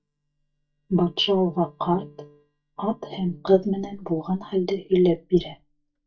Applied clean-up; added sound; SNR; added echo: neural mask model DeepFilterNet 3.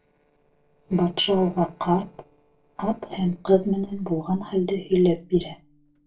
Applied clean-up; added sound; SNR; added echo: neural separator model SepFormer DNS4.